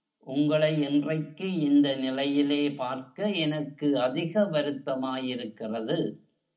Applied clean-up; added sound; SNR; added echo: none; none; none; reverberation time 0.4 s.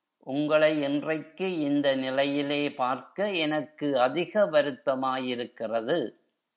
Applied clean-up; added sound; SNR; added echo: none; none; none; none.